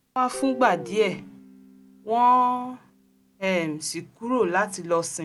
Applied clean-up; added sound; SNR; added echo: none; Guitar; 19 dB; none.